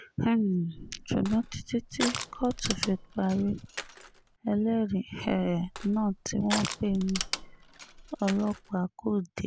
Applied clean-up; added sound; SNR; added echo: none; Crushing; 7 dB; none.